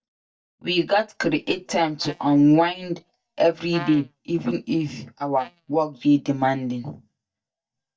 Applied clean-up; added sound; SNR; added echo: neural mask model DeepFilterNet 3.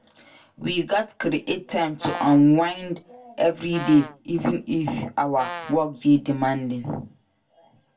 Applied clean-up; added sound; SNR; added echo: none; Brass instrument; 13 dB; reverberation time 0.2 s.